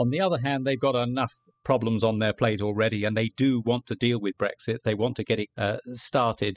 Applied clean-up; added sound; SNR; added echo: classical method spectral subtraction.